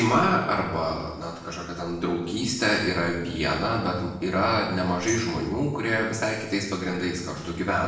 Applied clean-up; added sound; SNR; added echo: none; Tambourine; 17 dB; reverberation time 0.8 s.